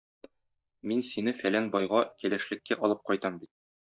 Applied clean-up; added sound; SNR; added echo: neural mask model DeepFilterNet 3.